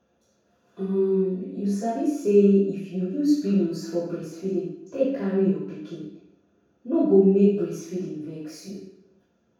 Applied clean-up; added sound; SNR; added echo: none; none; none; reverberation time 0.7 s.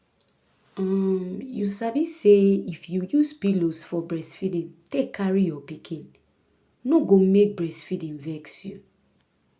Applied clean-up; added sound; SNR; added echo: none; none; none; none.